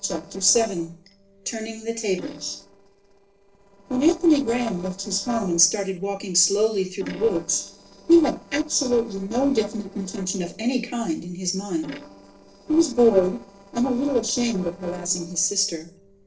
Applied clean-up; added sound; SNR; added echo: neural separator model SepFormer DNS4.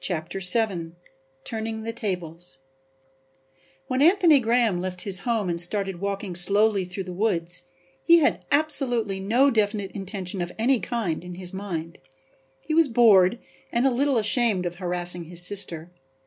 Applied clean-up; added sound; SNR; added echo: none; none; none; none.